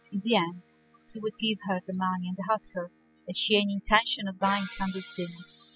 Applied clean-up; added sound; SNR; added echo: classical method spectral subtraction.